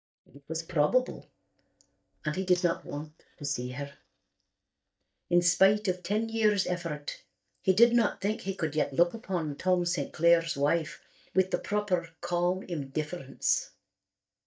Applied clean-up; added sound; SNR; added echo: neural mask model DeepFilterNet 3.